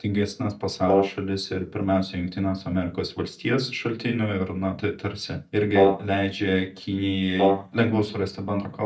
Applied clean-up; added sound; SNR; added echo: neural mask model DeepFilterNet 3.